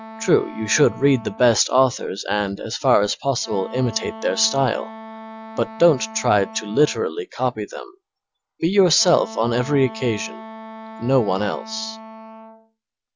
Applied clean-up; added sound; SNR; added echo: none; Wind instrument, woodwind instrument; 16 dB; none.